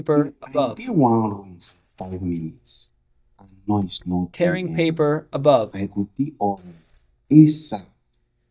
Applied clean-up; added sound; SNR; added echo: neural mask model DeepFilterNet 3.